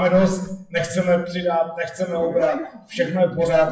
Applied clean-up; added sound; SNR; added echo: classical method WPE with log-MMSE.